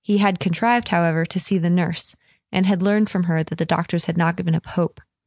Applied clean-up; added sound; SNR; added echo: none; none; none; none.